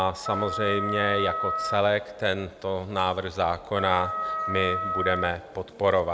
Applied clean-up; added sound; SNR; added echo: none; Wind instrument, woodwind instrument; 3 dB; none.